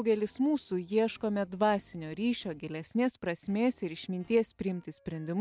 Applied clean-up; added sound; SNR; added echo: none; none; none; none.